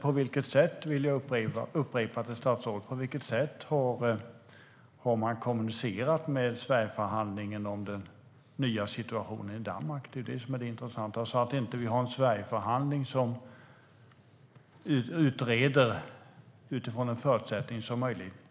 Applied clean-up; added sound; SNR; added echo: none; none; none; none.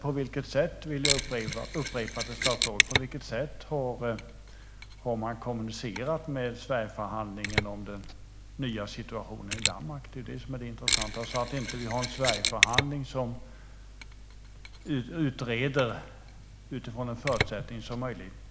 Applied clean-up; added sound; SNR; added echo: none; Mechanisms; 1 dB; none.